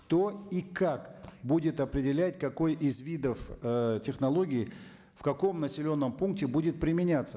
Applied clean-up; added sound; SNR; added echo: neural mask model Resemble Enhance denoiser.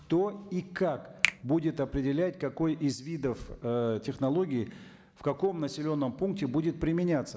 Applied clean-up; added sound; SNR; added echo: none; Finger snapping; 7 dB; none.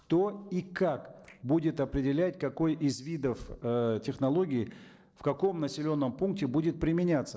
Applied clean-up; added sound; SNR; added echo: neural separator model SepFormer DNS4.